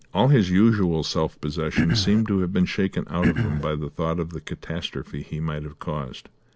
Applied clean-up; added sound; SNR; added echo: none; Cough; 0 dB; none.